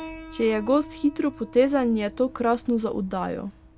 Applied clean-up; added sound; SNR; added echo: none; Piano; 19 dB; none.